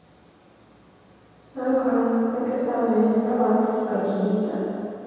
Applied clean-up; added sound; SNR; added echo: none; none; none; reverberation time 2.2 s.